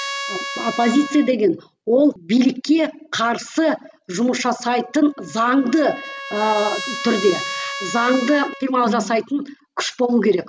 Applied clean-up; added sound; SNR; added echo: none; Trumpet; 12 dB; none.